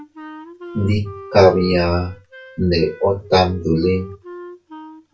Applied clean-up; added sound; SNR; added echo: none; Wind instrument, woodwind instrument; 18 dB; reverberation time 0.2 s.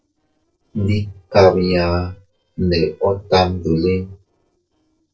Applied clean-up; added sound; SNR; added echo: neural separator model SepFormer DNS4.